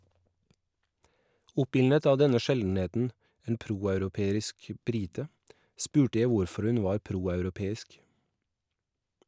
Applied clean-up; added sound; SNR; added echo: none; none; none; none.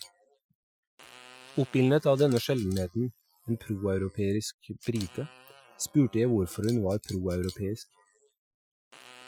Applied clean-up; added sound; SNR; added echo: classical method Wiener filter.